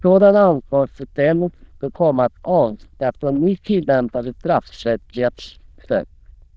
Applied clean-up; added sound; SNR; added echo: neural diffusion model UNIVERSE++.